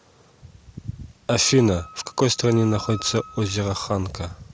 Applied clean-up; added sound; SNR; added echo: none; Wind instrument, woodwind instrument; 19 dB; none.